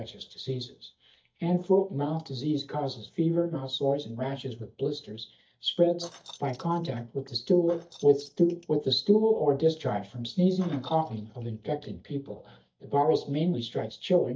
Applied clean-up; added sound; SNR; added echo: neural mask model DeepFilterNet 3.